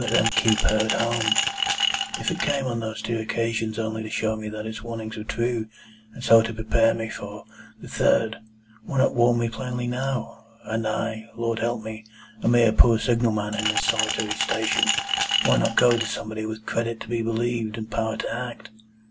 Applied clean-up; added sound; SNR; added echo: none; Glass; 2 dB; none.